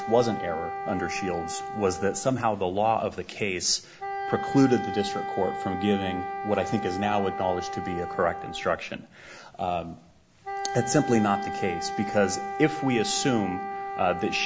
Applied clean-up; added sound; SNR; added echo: none; Wind instrument, woodwind instrument; 7 dB; none.